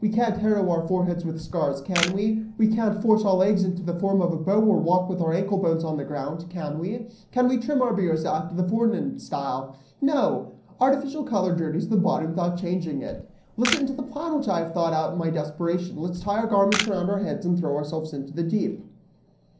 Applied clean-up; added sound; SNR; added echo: none; Camera; 8 dB; reverberation time 0.6 s.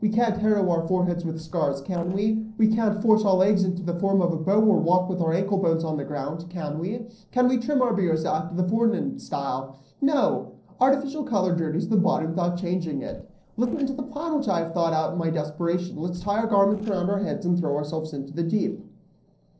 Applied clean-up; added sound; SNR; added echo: neural separator model SepFormer DNS4.